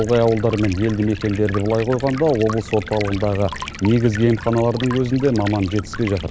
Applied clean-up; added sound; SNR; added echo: none; Stream; 13 dB; none.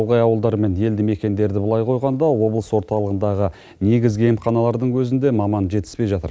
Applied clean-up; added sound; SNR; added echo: none; none; none; none.